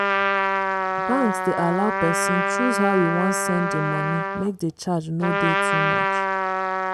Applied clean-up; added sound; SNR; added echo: none; Trumpet; -2 dB; none.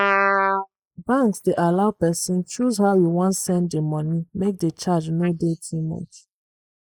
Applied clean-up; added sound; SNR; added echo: neural mask model Resemble Enhance denoiser.